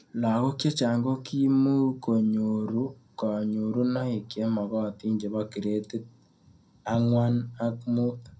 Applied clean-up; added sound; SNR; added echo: none; none; none; reverberation time 0.2 s.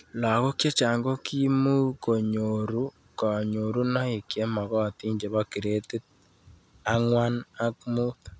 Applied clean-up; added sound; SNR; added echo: none; none; none; none.